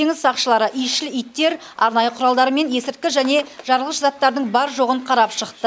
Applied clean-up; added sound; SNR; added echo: none; none; none; none.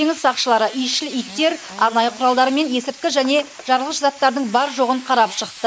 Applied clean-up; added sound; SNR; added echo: neural mask model Resemble Enhance denoiser.